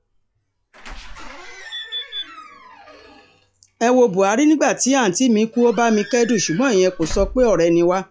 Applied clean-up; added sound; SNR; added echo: classical method log-MMSE.